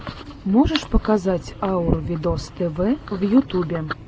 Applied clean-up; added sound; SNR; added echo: none; none; none; none.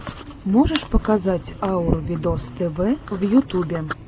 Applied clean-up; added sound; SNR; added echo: none; Guitar; 19 dB; none.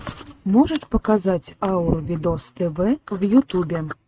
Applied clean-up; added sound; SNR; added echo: neural mask model RNNoise.